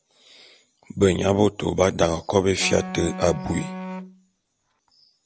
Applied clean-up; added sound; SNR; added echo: none; Wind instrument, woodwind instrument; 12 dB; none.